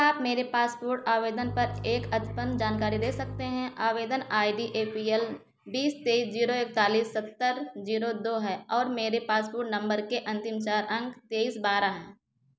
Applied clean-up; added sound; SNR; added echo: none; Bowed string instrument; 9 dB; none.